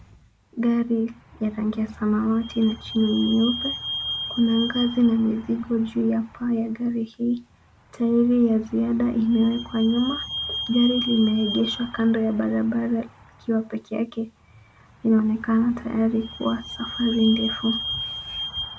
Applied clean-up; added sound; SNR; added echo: none; Squeak / Vehicle; 11 dB; none.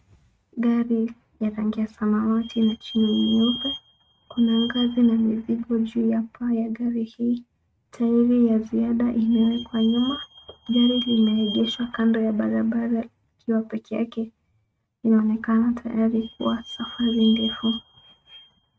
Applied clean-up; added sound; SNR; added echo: neural mask model RNNoise.